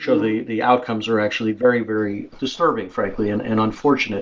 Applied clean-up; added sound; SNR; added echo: none; none; none; none.